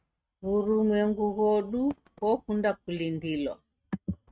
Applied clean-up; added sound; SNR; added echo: neural mask model RNNoise.